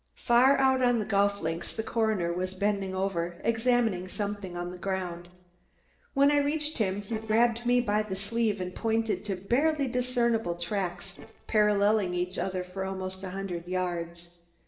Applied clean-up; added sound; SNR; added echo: neural separator model SepFormer DNS4.